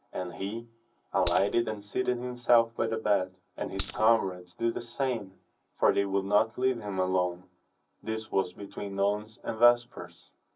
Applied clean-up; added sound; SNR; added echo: none; Coin (dropping); 8 dB; reverberation time 0.4 s.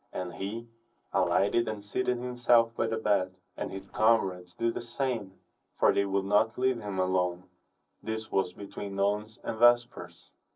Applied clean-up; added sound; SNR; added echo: neural separator model SepFormer DNS4.